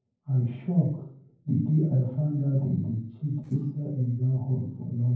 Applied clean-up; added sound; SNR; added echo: neural separator model SepFormer DNS4.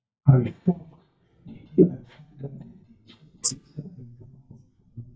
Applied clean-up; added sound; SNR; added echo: neural mask model DeepFilterNet 3.